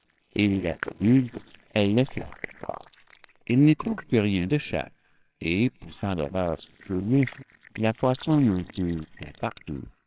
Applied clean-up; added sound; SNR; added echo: neural separator model SepFormer WHAMR!.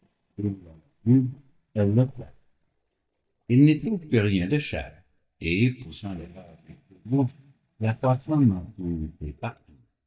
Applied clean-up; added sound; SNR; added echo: neural mask model DeepFilterNet 3.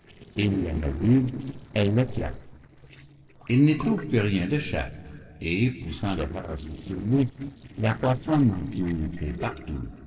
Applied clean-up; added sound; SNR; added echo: neural separator model SepFormer DNS4.